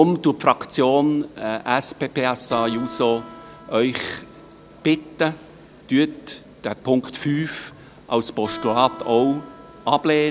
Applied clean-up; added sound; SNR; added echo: none; Guitar; 20 dB; none.